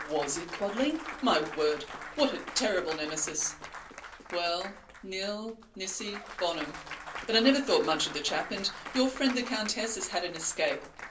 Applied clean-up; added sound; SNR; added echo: none; Applause / Cheering / Clapping; 12 dB; reverberation time 0.3 s.